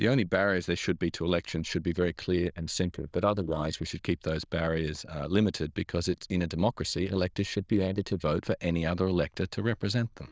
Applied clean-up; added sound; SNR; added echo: neural diffusion model UNIVERSE++.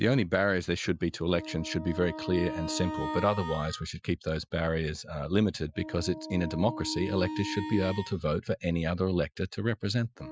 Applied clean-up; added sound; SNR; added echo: classical method Wiener filter.